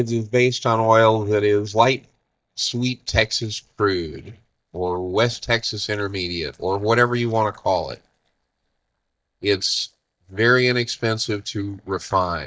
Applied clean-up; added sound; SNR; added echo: neural mask model DeepFilterNet 3.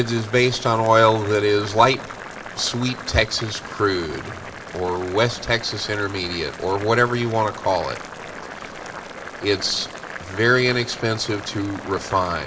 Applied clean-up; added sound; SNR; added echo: none; Boiling; 13 dB; reverberation time 1.4 s.